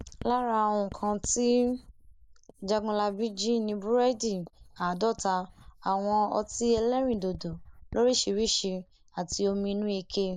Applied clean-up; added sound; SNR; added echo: neural mask model Resemble Enhance denoiser.